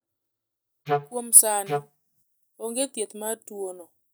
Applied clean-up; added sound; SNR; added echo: neural mask model DeepFilterNet 3.